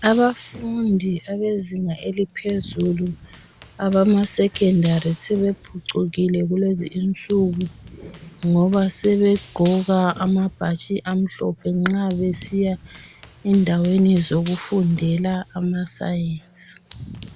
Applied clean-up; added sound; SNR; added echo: none; Run; 19 dB; none.